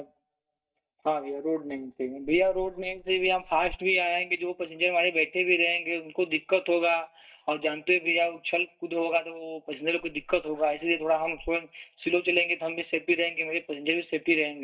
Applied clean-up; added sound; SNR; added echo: neural mask model DeepFilterNet 3.